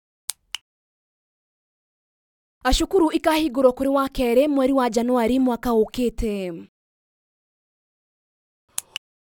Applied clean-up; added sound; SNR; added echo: none; none; none; none.